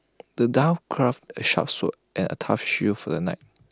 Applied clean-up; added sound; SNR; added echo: none; none; none; none.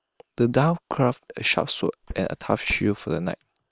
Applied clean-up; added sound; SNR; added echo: neural separator model SepFormer WHAM!.